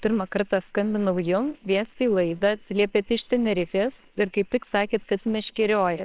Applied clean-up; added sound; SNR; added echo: neural separator model SepFormer WHAMR!.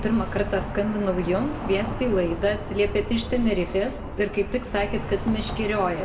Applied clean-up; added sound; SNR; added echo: none; Traffic noise, roadway noise; 6 dB; reverberation time 1.2 s.